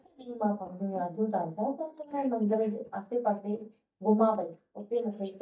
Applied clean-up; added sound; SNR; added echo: neural mask model DeepFilterNet 3.